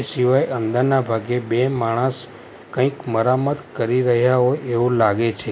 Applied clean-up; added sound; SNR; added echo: none; none; none; none.